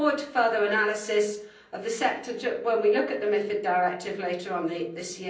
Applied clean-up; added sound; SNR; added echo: none; none; none; reverberation time 0.6 s.